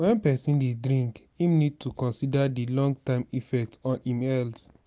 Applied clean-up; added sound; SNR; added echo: none; none; none; none.